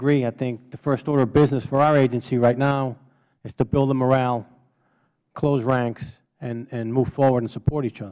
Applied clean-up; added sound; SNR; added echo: none; none; none; none.